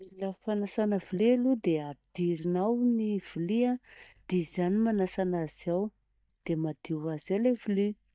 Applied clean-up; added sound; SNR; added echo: neural mask model DeepFilterNet 3.